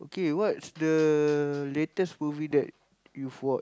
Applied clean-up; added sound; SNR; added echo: none; none; none; none.